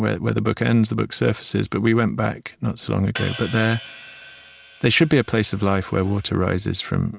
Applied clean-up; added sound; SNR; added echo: none; Hi-hat; 17 dB; none.